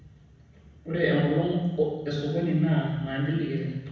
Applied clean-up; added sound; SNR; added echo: none; none; none; reverberation time 1.1 s.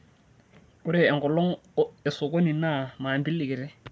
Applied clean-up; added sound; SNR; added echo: none; none; none; none.